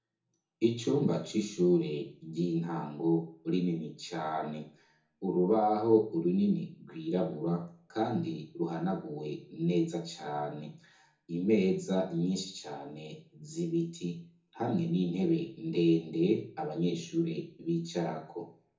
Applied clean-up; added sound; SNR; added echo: none; none; none; reverberation time 0.6 s.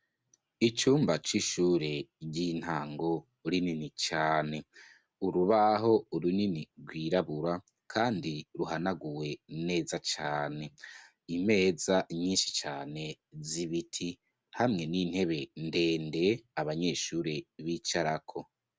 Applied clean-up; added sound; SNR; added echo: none; none; none; none.